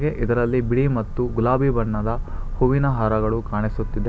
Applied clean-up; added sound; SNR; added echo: none; none; none; none.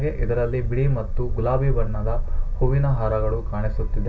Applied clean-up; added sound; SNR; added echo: none; none; none; reverberation time 0.2 s.